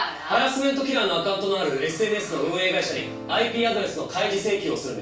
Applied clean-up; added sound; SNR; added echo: none; Acoustic guitar / Strum; 16 dB; reverberation time 0.3 s.